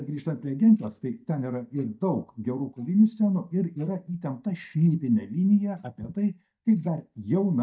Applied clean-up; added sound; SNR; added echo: neural mask model DeepFilterNet 3.